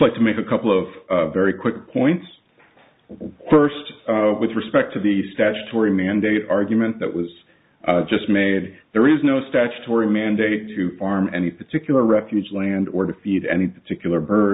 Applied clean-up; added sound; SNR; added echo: none; none; none; none.